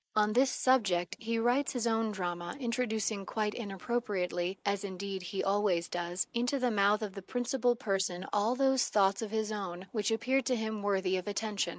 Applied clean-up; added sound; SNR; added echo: neural mask model Resemble Enhance denoiser.